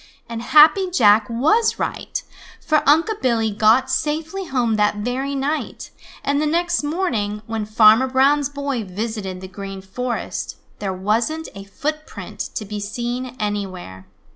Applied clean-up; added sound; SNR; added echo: none; none; none; none.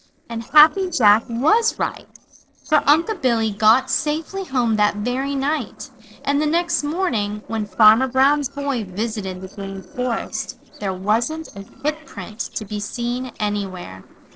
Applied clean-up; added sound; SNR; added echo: neural separator model SepFormer DNS4.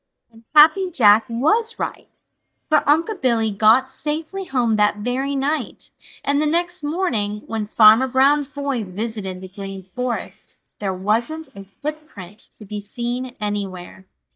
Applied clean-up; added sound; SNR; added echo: neural mask model DeepFilterNet 3.